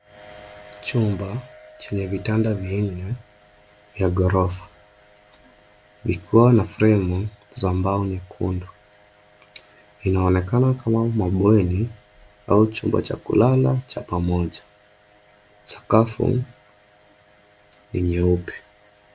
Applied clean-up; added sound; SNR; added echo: none; none; none; none.